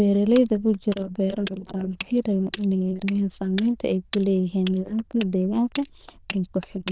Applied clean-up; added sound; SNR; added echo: neural diffusion model UNIVERSE++.